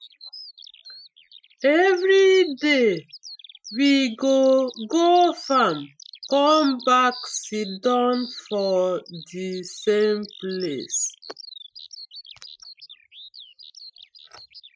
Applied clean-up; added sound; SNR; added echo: classical method Wiener filter.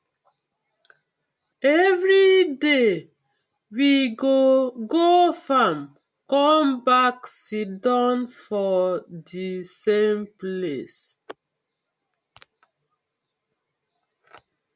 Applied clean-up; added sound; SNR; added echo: none; none; none; none.